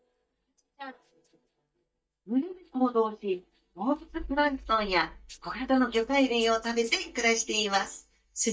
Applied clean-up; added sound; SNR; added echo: neural mask model DeepFilterNet 3.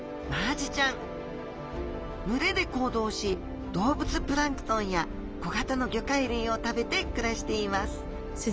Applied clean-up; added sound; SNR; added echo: none; none; none; none.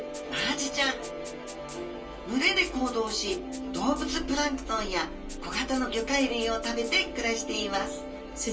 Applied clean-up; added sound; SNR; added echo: none; Rattle (instrument); 19 dB; reverberation time 0.3 s.